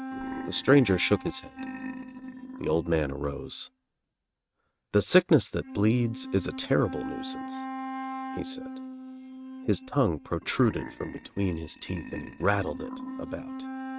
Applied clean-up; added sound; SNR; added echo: neural mask model RNNoise.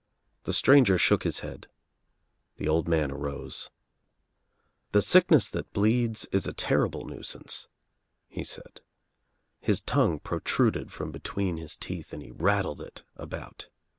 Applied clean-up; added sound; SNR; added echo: none; none; none; none.